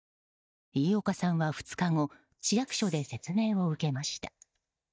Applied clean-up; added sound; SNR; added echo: neural mask model DeepFilterNet 3.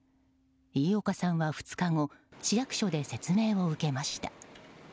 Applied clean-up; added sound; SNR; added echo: none; none; none; none.